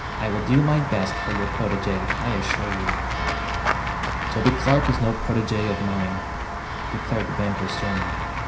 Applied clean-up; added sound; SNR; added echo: none; Walk, footsteps / Run / Bell; 1 dB; reverberation time 0.5 s.